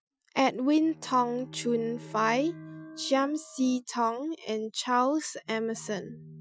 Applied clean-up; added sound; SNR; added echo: classical method Wiener filter.